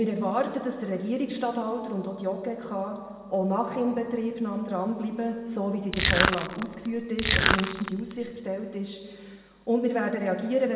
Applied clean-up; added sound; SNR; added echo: none; Crushing; -2 dB; reverberation time 1.4 s.